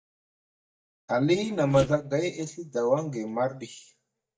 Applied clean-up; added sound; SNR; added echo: neural mask model DeepFilterNet 3.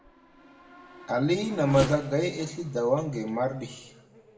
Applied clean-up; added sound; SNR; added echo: none; Race car, auto racing / Accelerating, revving, vroom; 13 dB; reverberation time 0.6 s.